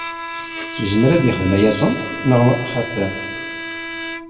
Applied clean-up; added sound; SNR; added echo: none; Bowed string instrument; 9 dB; reverberation time 1.3 s.